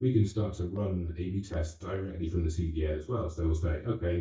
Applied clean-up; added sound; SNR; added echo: neural mask model DeepFilterNet 3.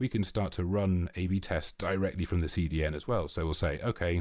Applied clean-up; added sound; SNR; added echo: none; none; none; none.